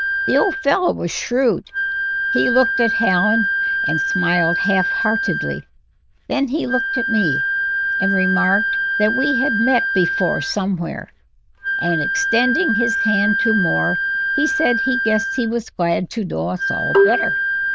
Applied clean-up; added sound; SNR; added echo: neural diffusion model UNIVERSE++.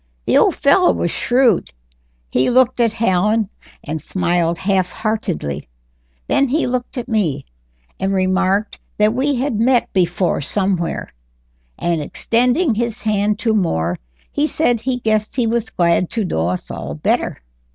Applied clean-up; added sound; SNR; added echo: none; none; none; none.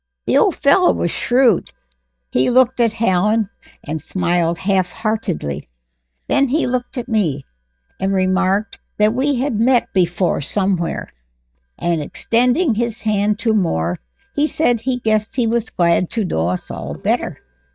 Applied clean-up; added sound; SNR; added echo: neural mask model DeepFilterNet 3.